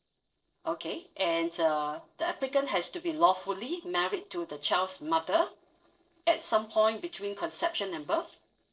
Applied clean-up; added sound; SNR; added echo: neural separator model SepFormer DNS4.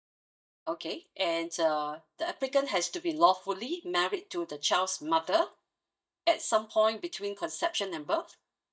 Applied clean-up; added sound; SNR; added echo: neural mask model DeepFilterNet 3.